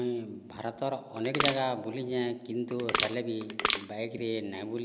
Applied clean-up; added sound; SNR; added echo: none; Crushing; -4 dB; none.